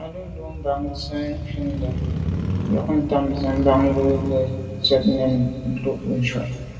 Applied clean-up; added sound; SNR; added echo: none; Motorcycle; 6 dB; reverberation time 1.7 s.